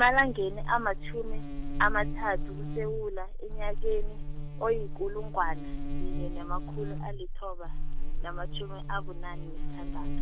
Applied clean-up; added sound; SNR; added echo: none; Buzz; -2 dB; none.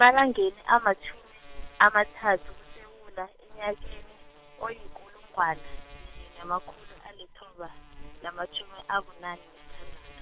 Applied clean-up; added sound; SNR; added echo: neural separator model SepFormer WHAM!.